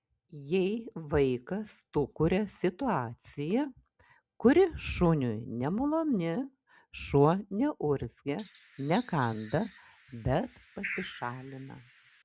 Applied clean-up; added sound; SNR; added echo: none; Bird; 16 dB; none.